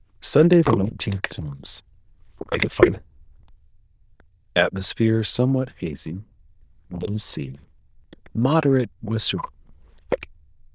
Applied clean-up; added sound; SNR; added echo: neural diffusion model UNIVERSE++.